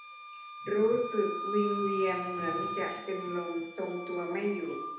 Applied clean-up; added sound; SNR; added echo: none; Wind instrument, woodwind instrument; 6 dB; reverberation time 0.9 s.